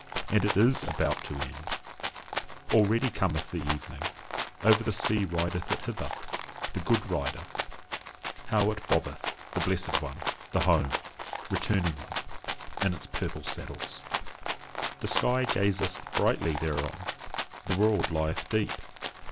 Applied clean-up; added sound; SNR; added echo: none; Rattle (instrument); 6 dB; none.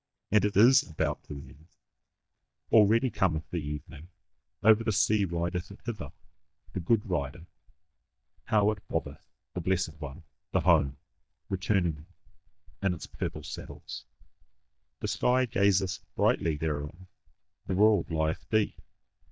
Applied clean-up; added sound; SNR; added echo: neural mask model DeepFilterNet 3.